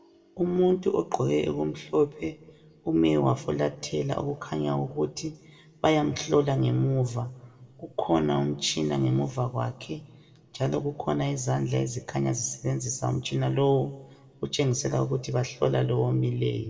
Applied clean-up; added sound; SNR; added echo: none; none; none; reverberation time 0.7 s.